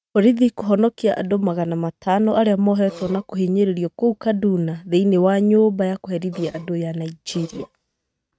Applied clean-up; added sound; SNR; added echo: neural mask model RNNoise.